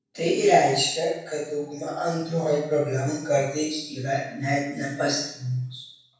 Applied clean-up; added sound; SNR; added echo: none; none; none; reverberation time 0.7 s.